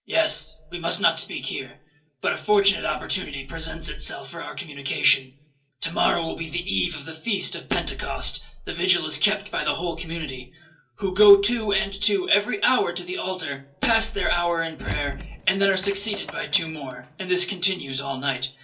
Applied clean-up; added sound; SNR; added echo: none; Door; 13 dB; reverberation time 0.3 s.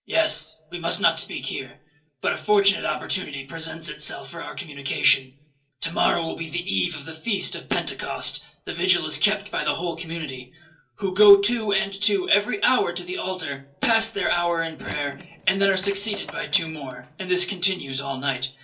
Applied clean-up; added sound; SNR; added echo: neural separator model SepFormer DNS4.